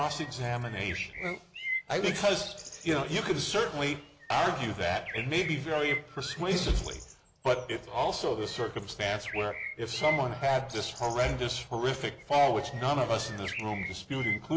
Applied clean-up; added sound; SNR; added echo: none; Bird; 11 dB; none.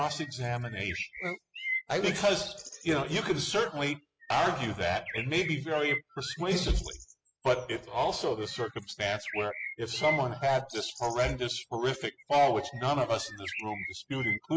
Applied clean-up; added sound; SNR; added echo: classical method spectral subtraction.